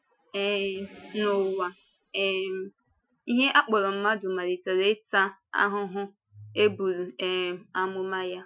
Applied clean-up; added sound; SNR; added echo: classical method Wiener filter.